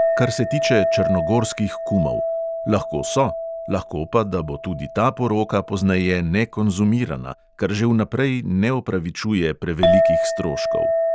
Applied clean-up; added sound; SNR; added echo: none; Chink, clink; 3 dB; none.